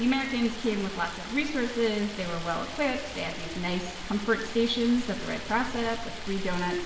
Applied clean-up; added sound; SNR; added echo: none; Stream; 11 dB; reverberation time 0.8 s.